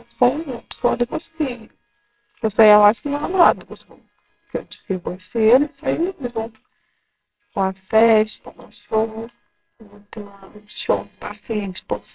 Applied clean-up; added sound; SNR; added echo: neural separator model SepFormer WHAMR!.